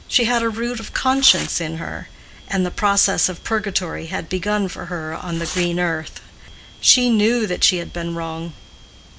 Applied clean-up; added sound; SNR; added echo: none; Tearing; 14 dB; none.